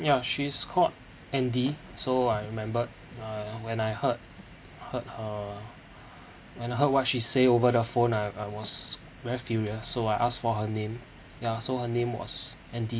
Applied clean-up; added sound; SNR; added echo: none; none; none; none.